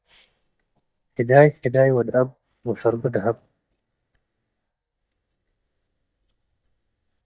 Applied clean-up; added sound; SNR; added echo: neural mask model DeepFilterNet 3.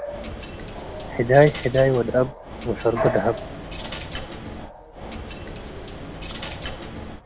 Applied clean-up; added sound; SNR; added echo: none; Coin (dropping) + Bark / Bird vocalization, bird call, bird song; 8 dB; none.